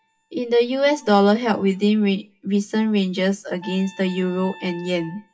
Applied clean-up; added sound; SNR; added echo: classical method WPE with log-MMSE.